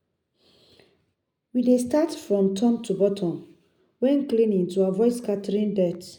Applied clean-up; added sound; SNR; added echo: none; none; none; none.